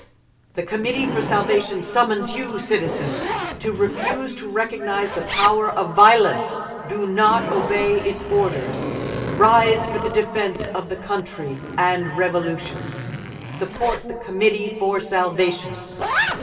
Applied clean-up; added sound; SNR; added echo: none; Zipper (clothing); 9 dB; reverberation time 2.8 s.